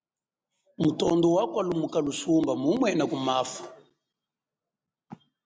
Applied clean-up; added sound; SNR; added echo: none; none; none; none.